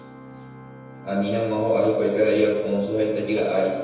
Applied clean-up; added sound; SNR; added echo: none; Organ; 18 dB; reverberation time 1.1 s.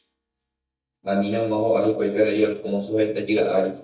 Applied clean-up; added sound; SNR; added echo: neural mask model DeepFilterNet 3.